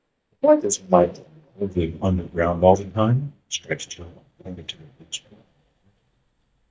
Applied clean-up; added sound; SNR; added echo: neural mask model DeepFilterNet 3.